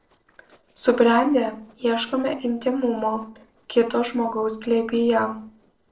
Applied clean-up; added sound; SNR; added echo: neural separator model SepFormer DNS4.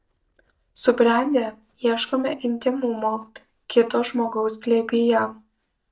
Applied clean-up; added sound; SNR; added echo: neural mask model DeepFilterNet 3.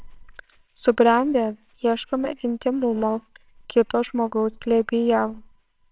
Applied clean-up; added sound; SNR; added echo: neural separator model SepFormer WHAMR!.